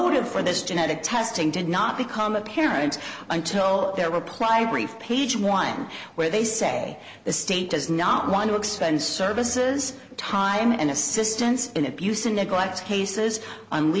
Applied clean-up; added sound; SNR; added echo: none; none; none; none.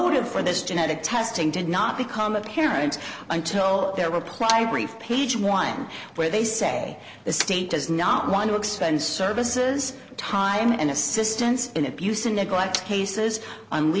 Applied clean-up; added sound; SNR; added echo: none; Motor vehicle (road) + Clapping; 18 dB; none.